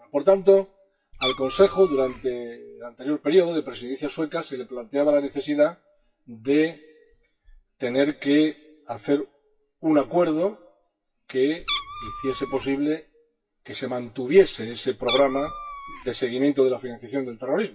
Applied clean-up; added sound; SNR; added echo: classical method WPE with log-MMSE.